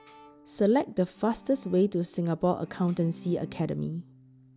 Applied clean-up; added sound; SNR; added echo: none; Tambourine + Bowed string instrument; 19 dB; none.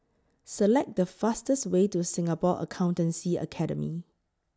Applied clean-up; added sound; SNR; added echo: none; none; none; none.